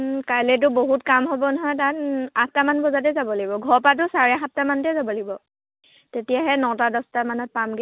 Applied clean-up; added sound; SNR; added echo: none; none; none; none.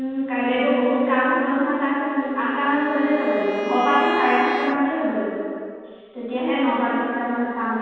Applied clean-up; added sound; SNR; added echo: none; Bowed string instrument; 11 dB; reverberation time 2.1 s.